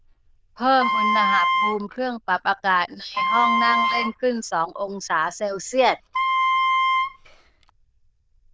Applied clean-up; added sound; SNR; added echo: neural diffusion model UNIVERSE++.